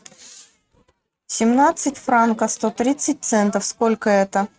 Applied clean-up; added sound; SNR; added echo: neural mask model RNNoise.